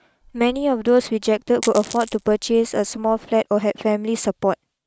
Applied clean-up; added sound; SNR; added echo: neural mask model RNNoise.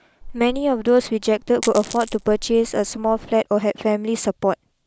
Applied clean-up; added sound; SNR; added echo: none; Coin (dropping); 15 dB; none.